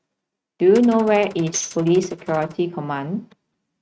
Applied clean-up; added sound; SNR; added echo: neural mask model RNNoise.